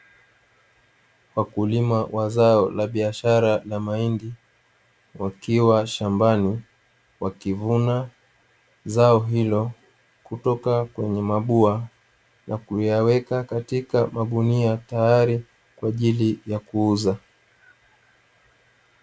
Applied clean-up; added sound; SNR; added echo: none; none; none; none.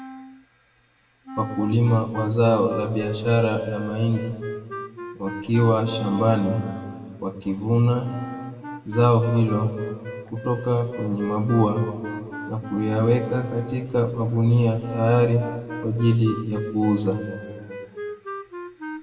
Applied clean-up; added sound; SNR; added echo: none; Wind instrument, woodwind instrument; 13 dB; reverberation time 1.7 s.